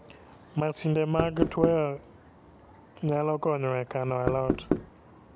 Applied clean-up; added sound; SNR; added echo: none; Knock; 0 dB; none.